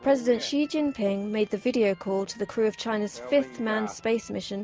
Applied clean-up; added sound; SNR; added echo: none; none; none; none.